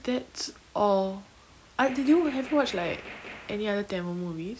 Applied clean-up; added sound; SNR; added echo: none; Gunshot, gunfire; 16 dB; none.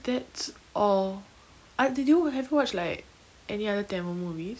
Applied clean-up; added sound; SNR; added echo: none; none; none; none.